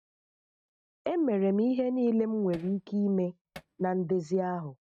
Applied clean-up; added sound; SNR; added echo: neural mask model RNNoise.